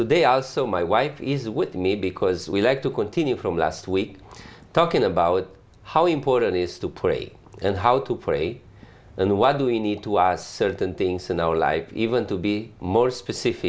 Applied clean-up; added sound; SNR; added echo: none; none; none; none.